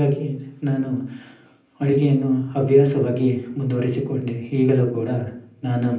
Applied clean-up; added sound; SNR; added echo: none; none; none; reverberation time 0.6 s.